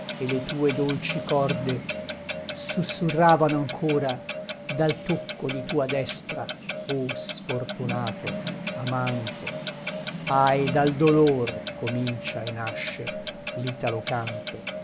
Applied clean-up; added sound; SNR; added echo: none; Clock; 6 dB; none.